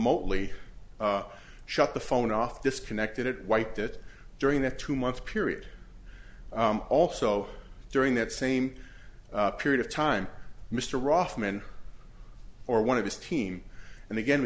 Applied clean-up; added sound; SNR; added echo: none; none; none; none.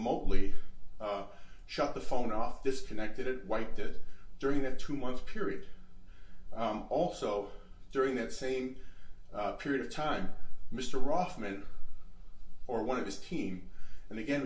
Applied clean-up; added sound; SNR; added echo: none; none; none; reverberation time 0.2 s.